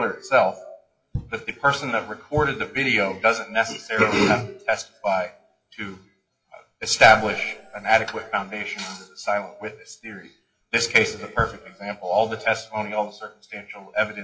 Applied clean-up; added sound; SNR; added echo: classical method WPE with log-MMSE.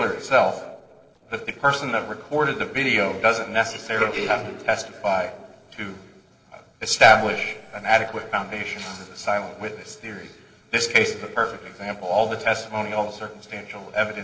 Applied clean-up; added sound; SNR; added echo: neural separator model SepFormer DNS4.